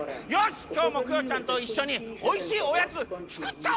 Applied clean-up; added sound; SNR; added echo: none; Subway, metro, underground; 7 dB; none.